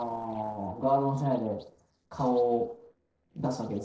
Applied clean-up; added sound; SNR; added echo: neural separator model SepFormer DNS4.